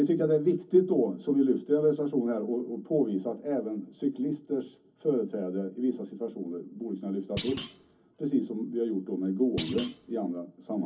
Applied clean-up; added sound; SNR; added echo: none; Thump, thud; 13 dB; reverberation time 0.3 s.